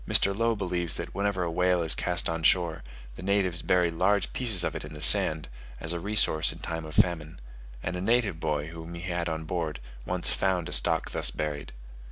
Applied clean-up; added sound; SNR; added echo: none; none; none; none.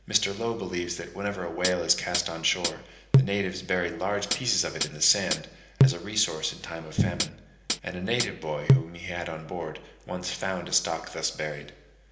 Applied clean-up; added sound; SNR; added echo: none; Hi-hat; -2 dB; reverberation time 0.8 s.